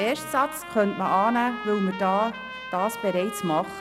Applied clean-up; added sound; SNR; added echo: none; Trumpet; 11 dB; none.